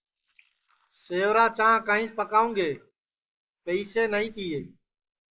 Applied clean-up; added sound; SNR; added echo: neural mask model Resemble Enhance denoiser.